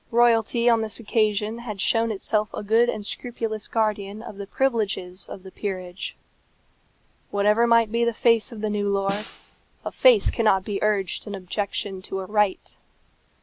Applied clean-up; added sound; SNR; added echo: none; Snare drum; 15 dB; none.